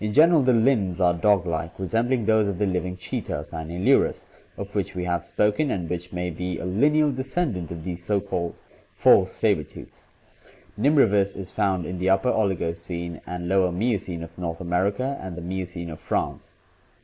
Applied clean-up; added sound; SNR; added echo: neural mask model Resemble Enhance denoiser.